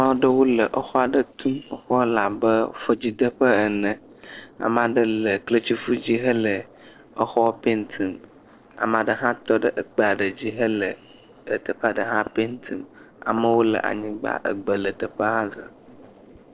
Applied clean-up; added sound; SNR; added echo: neural separator model SepFormer DNS4.